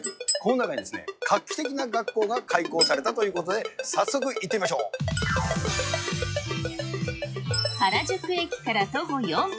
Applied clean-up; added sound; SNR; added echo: classical method log-MMSE.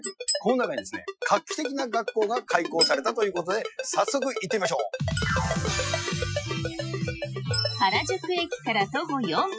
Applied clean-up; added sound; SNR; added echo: classical method Wiener filter.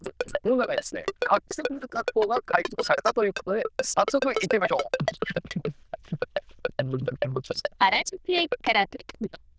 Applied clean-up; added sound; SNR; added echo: neural diffusion model UNIVERSE++.